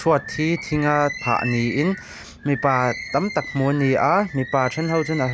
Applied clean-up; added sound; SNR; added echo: none; Bird; 12 dB; none.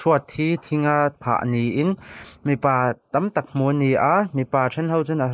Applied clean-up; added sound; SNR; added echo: neural mask model Resemble Enhance denoiser.